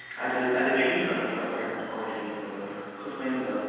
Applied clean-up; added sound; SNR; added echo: none; none; none; reverberation time 2.1 s.